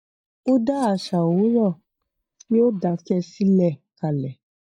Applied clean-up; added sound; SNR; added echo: neural mask model DeepFilterNet 3.